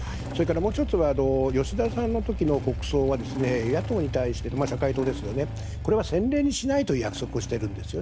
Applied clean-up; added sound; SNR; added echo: none; Engine starting / Motorcycle; 7 dB; none.